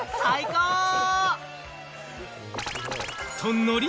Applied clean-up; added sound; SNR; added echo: none; none; none; none.